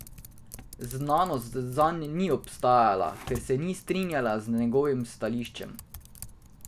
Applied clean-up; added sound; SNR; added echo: none; Typing; 17 dB; none.